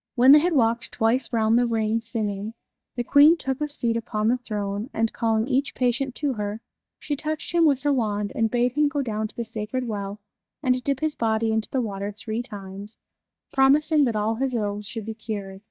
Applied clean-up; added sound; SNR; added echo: neural mask model DeepFilterNet 3.